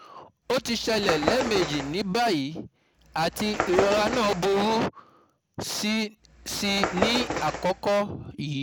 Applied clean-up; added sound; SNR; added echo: none; Bird; 6 dB; none.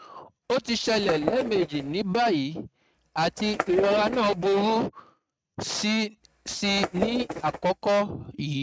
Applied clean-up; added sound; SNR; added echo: neural mask model RNNoise.